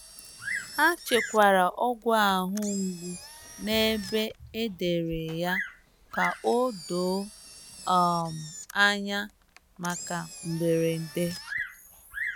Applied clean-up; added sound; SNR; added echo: none; Engine + Bird vocalization, bird call, bird song; 12 dB; none.